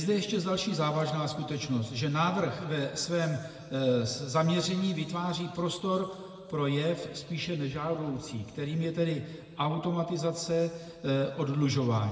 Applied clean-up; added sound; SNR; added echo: none; none; none; reverberation time 1.9 s.